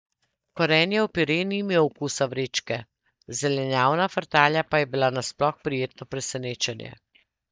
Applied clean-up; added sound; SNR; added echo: neural mask model DeepFilterNet 3.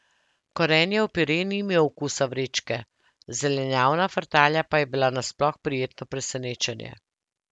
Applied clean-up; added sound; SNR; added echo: none; none; none; none.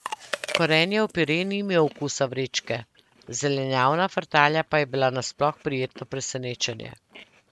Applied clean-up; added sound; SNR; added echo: neural mask model RNNoise.